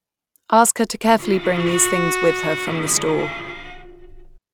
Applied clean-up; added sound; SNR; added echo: none; Bowed string instrument; 6 dB; none.